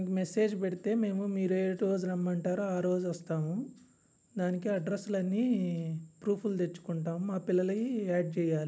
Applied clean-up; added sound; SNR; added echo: none; none; none; none.